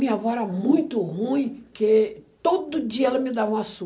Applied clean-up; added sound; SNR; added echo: none; none; none; none.